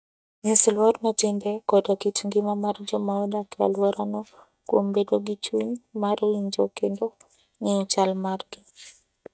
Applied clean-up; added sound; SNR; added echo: neural mask model DeepFilterNet 3.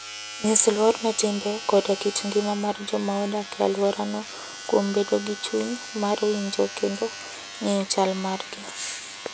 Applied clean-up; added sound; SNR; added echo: none; Domestic sounds, home sounds; 13 dB; none.